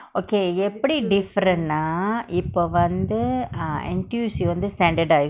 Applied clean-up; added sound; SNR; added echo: none; none; none; none.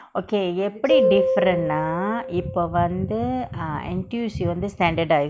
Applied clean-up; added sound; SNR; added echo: none; Piano; 2 dB; none.